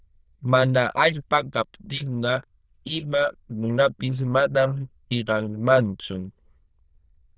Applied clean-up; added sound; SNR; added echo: neural diffusion model UNIVERSE++.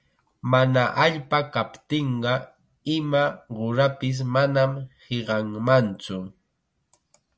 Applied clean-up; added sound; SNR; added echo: none; none; none; none.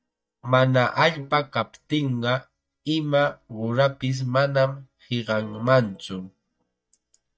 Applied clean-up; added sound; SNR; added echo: neural mask model DeepFilterNet 3.